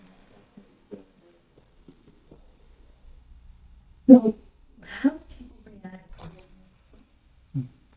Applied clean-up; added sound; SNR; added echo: neural mask model DeepFilterNet 3.